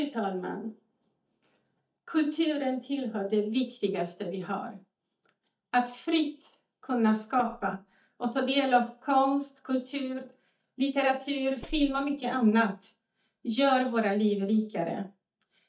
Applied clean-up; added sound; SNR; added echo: neural mask model DeepFilterNet 3.